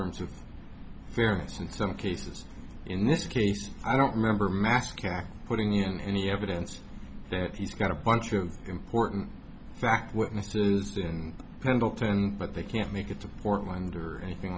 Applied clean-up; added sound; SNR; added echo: none; none; none; none.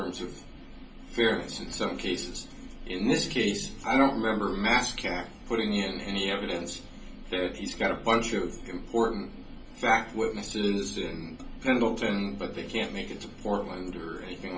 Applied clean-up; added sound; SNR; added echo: none; none; none; reverberation time 0.3 s.